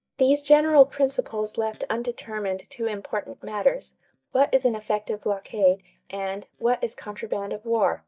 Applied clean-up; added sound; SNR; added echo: neural mask model DeepFilterNet 3.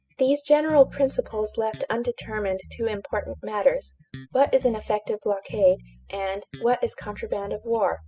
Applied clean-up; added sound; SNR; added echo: classical method spectral subtraction.